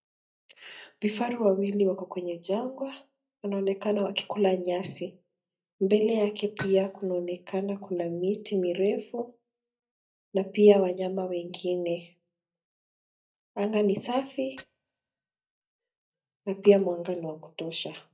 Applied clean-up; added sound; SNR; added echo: neural mask model DeepFilterNet 3.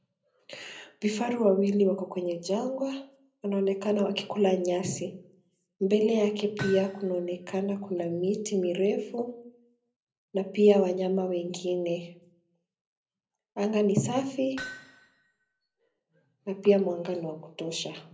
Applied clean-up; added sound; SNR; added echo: none; Hammer; 17 dB; reverberation time 0.5 s.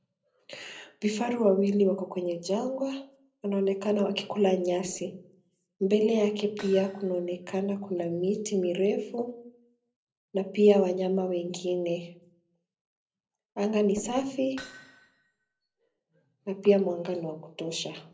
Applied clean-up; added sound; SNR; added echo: neural separator model SepFormer DNS4.